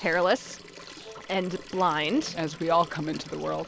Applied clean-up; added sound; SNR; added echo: none; Wind instrument, woodwind instrument + Liquid; 17 dB; none.